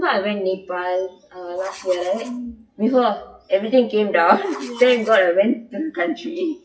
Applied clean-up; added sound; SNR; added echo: classical method WPE with log-MMSE.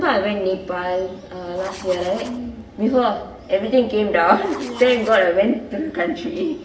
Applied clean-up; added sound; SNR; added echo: none; Writing; 19 dB; reverberation time 0.8 s.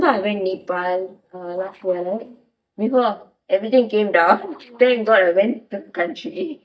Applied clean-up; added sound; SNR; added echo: neural mask model DeepFilterNet 3.